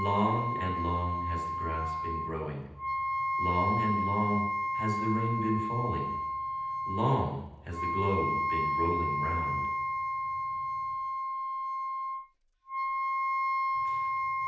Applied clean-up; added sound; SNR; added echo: none; Wind instrument, woodwind instrument; -2 dB; reverberation time 0.9 s.